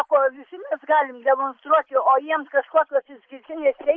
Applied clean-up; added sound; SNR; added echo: neural mask model Resemble Enhance denoiser.